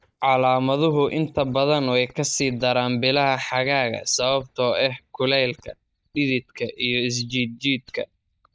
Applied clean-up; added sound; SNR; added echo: neural mask model DeepFilterNet 3.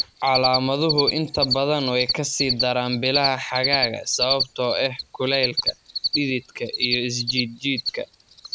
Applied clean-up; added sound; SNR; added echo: none; Cricket; 4 dB; none.